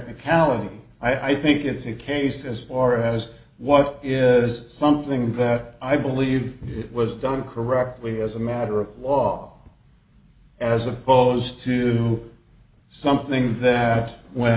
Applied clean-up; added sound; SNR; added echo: none; none; none; none.